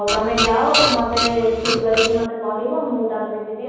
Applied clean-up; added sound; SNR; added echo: none; Printer; 3 dB; reverberation time 1.2 s.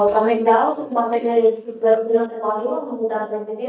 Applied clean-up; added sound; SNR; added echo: neural mask model DeepFilterNet 3.